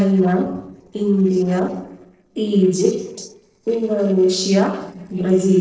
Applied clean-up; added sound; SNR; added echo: neural separator model SepFormer DNS4.